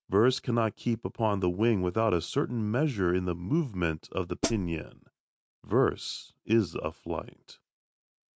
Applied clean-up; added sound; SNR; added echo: neural mask model RNNoise.